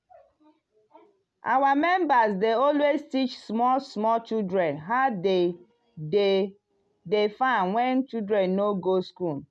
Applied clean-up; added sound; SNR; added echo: none; none; none; none.